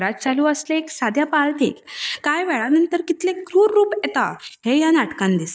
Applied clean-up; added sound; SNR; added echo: neural mask model DeepFilterNet 3.